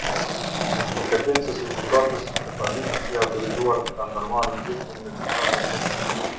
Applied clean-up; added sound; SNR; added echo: none; Skateboard; 0 dB; reverberation time 0.5 s.